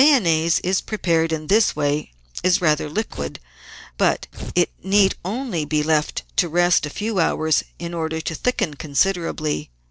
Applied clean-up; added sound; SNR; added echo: neural separator model SepFormer DNS4.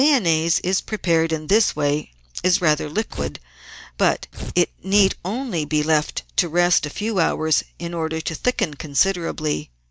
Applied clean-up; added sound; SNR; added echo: neural mask model DeepFilterNet 3.